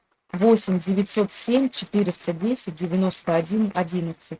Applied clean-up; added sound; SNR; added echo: neural mask model RNNoise.